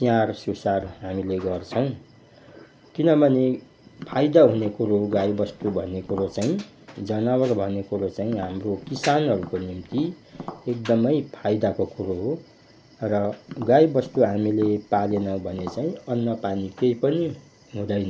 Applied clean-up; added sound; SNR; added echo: none; Tap; 17 dB; none.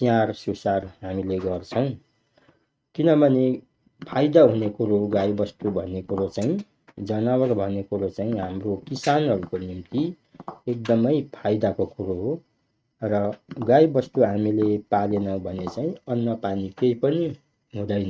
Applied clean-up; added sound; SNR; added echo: neural mask model RNNoise.